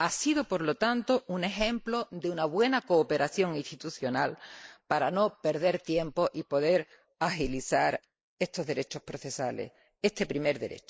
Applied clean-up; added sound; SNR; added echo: neural mask model Resemble Enhance denoiser.